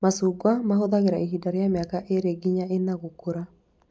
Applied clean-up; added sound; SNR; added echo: none; none; none; none.